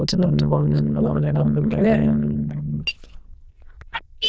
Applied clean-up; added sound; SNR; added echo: neural diffusion model UNIVERSE++.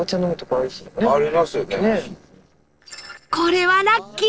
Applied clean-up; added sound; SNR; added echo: neural separator model SepFormer DNS4.